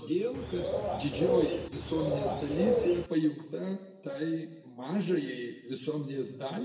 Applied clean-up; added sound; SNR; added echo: none; Bird; -1 dB; reverberation time 0.9 s.